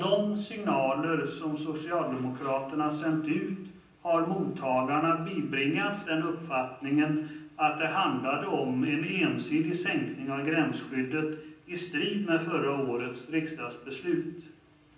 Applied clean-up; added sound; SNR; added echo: none; none; none; reverberation time 0.6 s.